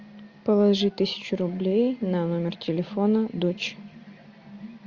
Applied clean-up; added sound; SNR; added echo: none; none; none; none.